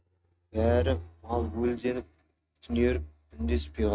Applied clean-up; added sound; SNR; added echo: neural mask model RNNoise.